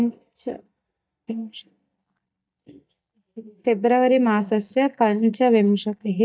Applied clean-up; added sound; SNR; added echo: neural mask model DeepFilterNet 3.